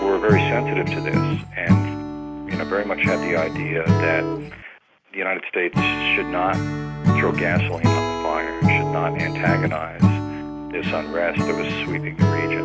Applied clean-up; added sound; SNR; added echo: none; Acoustic guitar / Strum; -3 dB; none.